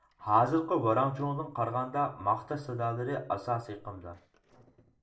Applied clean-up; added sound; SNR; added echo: neural separator model SepFormer DNS4.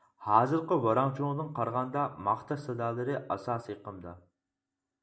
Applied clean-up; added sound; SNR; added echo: none; none; none; none.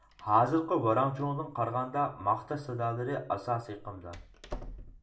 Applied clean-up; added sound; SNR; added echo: none; Door; 18 dB; reverberation time 0.2 s.